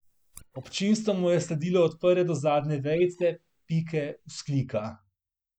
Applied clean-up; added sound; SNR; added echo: neural mask model DeepFilterNet 3.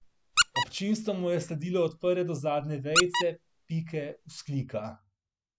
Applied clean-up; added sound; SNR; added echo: none; Squeak; -4 dB; none.